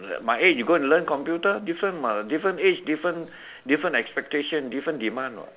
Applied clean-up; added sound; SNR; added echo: none; none; none; none.